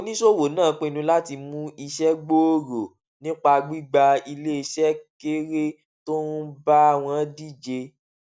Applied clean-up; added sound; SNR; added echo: none; none; none; none.